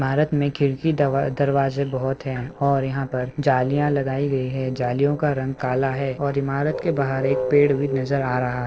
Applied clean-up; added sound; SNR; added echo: neural separator model SepFormer DNS4.